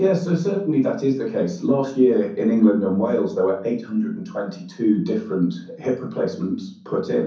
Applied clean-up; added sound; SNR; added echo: none; none; none; reverberation time 0.6 s.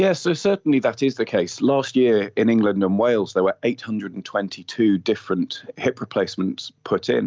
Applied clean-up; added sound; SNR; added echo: none; none; none; none.